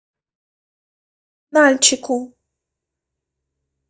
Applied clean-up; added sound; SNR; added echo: neural mask model DeepFilterNet 3.